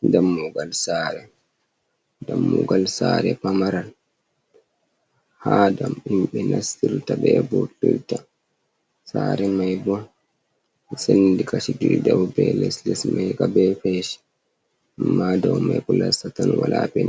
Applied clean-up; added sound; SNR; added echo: none; none; none; none.